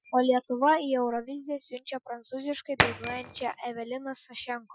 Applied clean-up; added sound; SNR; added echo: classical method Wiener filter.